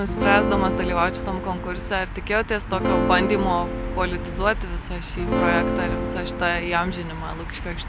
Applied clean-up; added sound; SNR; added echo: none; Acoustic guitar / Strum; 1 dB; none.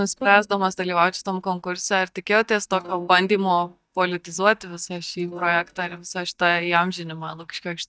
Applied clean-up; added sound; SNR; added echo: neural mask model DeepFilterNet 3.